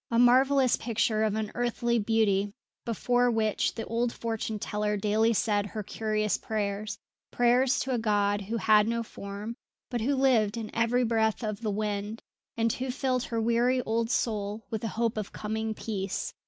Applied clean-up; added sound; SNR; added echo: none; none; none; none.